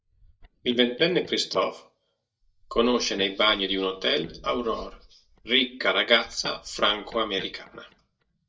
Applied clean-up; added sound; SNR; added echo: neural mask model DeepFilterNet 3.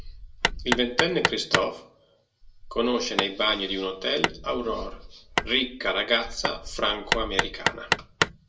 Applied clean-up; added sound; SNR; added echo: none; Hammer; 2 dB; reverberation time 0.2 s.